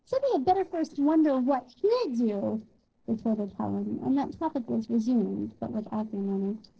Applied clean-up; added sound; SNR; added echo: neural separator model SepFormer DNS4.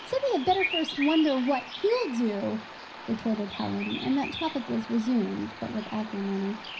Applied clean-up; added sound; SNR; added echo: none; Bird vocalization, bird call, bird song; 10 dB; reverberation time 0.5 s.